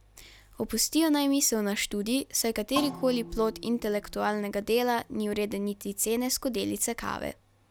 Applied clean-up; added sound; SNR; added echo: none; Percussion; 14 dB; none.